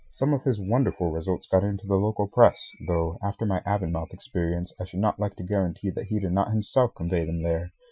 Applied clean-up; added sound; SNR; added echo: classical method Wiener filter.